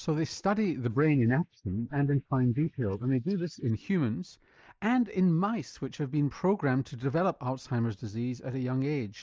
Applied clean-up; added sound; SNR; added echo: neural mask model Resemble Enhance denoiser.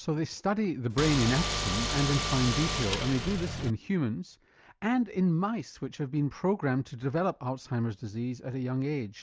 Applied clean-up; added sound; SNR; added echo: none; Car; 2 dB; none.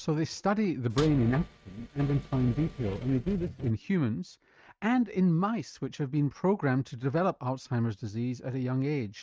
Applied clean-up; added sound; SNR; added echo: neural mask model RNNoise.